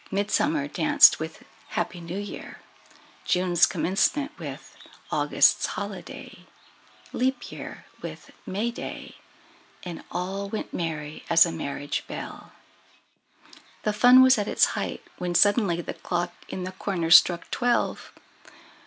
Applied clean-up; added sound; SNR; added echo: none; none; none; none.